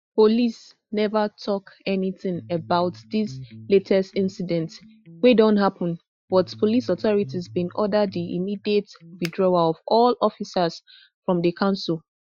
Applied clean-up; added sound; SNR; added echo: classical method Wiener filter.